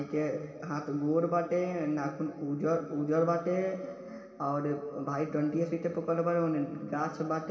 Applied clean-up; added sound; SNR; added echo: none; none; none; reverberation time 2.1 s.